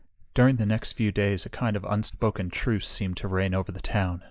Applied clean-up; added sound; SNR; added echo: neural mask model Resemble Enhance denoiser.